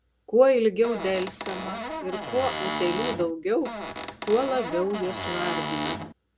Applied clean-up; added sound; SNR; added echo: none; Squeak / Cupboard open or close; 6 dB; none.